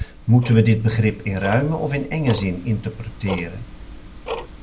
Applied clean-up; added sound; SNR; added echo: none; Tick-tock; 13 dB; none.